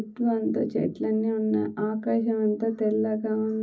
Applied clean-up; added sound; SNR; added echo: none; none; none; reverberation time 0.4 s.